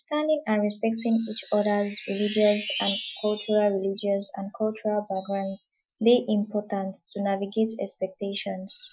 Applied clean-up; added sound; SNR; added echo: classical method Wiener filter.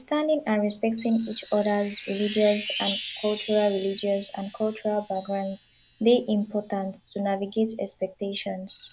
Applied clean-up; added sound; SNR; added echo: none; Wind chime; 14 dB; none.